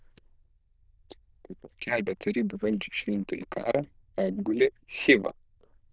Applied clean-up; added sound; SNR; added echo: neural diffusion model UNIVERSE++.